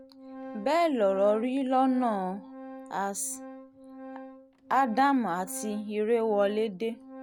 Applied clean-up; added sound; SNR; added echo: none; Organ; 16 dB; none.